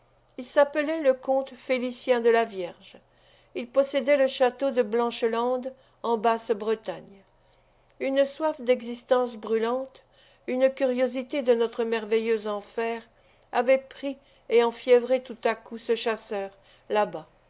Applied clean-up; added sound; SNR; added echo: none; none; none; none.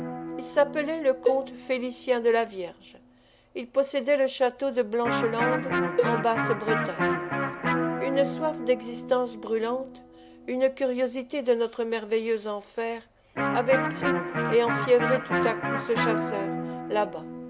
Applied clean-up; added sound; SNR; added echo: none; Electric guitar + Cowbell; 3 dB; none.